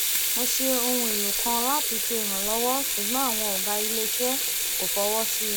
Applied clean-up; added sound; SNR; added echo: none; Sink (filling or washing) / Water tap, faucet; -5 dB; none.